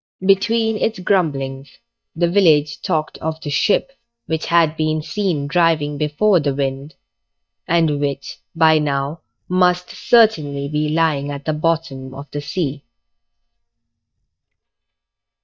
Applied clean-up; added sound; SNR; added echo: neural mask model DeepFilterNet 3.